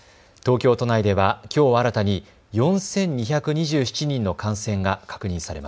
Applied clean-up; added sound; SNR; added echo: none; none; none; none.